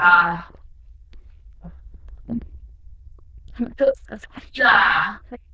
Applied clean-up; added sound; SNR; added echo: neural diffusion model UNIVERSE++.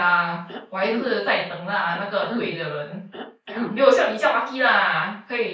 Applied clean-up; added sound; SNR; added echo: neural mask model Resemble Enhance denoiser.